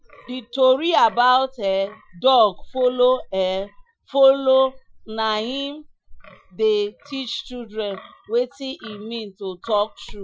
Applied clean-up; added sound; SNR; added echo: classical method Wiener filter.